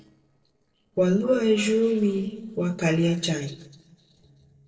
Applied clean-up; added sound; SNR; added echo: neural separator model SepFormer DNS4.